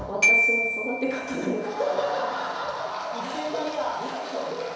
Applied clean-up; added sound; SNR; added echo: none; Glockenspiel; -1 dB; reverberation time 1.0 s.